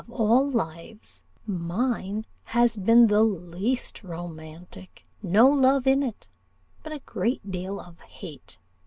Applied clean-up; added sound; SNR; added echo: none; none; none; none.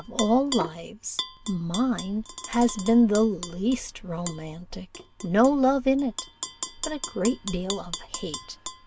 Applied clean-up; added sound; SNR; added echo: none; Tap / Glass; 12 dB; none.